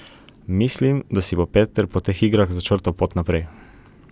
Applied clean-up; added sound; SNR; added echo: none; none; none; none.